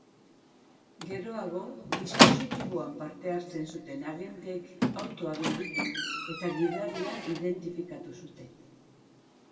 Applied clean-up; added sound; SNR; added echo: none; Squeak; -4 dB; reverberation time 2.0 s.